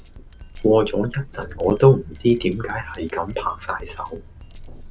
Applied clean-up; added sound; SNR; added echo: none; Wind chime + Drum kit; 16 dB; none.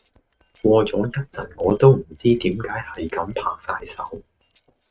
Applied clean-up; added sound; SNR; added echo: neural mask model RNNoise.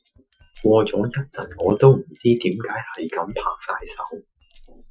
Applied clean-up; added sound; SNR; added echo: classical method Wiener filter.